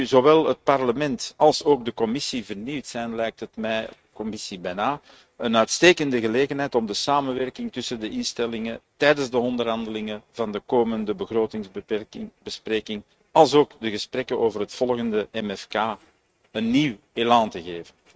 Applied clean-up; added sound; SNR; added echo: neural mask model RNNoise.